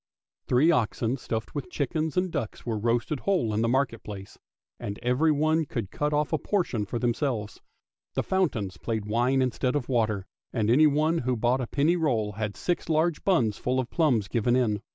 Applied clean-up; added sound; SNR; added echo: none; none; none; none.